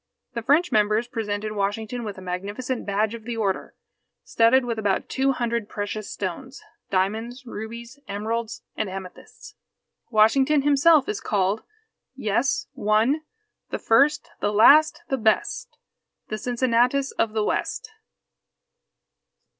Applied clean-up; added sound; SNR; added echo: none; none; none; none.